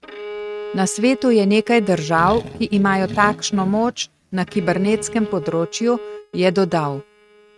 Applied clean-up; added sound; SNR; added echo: neural mask model RNNoise.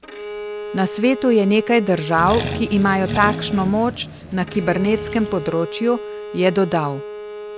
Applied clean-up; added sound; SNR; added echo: none; Accelerating, revving, vroom + Bowed string instrument; 9 dB; none.